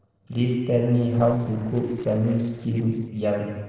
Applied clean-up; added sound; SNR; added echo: neural separator model SepFormer DNS4.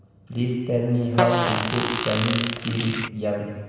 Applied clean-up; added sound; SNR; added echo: none; Fart; 1 dB; reverberation time 1.3 s.